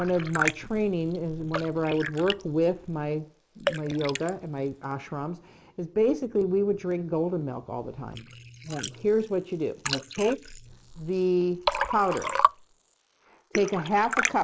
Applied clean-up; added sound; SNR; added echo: neural mask model Resemble Enhance denoiser.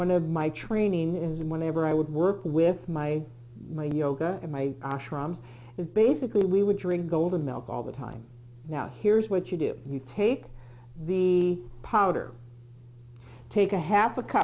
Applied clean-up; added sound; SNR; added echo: none; none; none; none.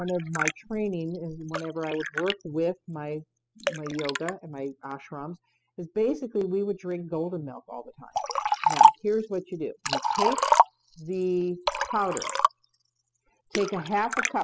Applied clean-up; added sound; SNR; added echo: classical method spectral subtraction.